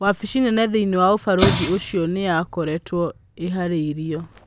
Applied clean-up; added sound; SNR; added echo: none; Explosion; 5 dB; none.